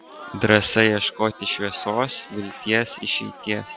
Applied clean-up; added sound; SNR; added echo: none; Crowd; 17 dB; none.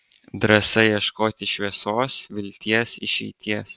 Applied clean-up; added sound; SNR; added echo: none; none; none; none.